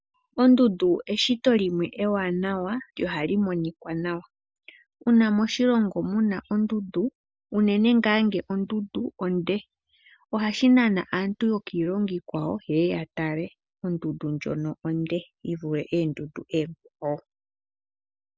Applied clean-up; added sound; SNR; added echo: none; none; none; none.